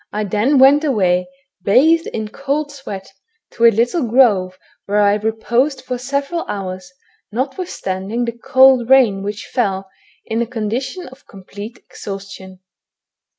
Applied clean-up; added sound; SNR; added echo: none; none; none; none.